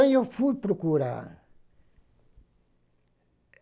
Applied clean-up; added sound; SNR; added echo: none; none; none; none.